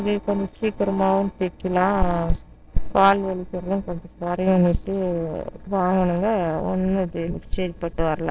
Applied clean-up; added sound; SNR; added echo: neural separator model SepFormer DNS4.